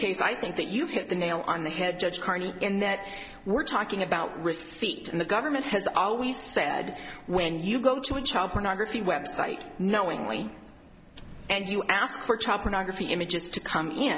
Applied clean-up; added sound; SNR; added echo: none; none; none; none.